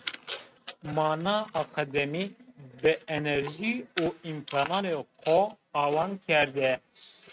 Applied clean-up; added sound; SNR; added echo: neural mask model RNNoise.